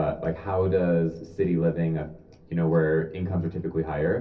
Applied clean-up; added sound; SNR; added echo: none; none; none; reverberation time 0.3 s.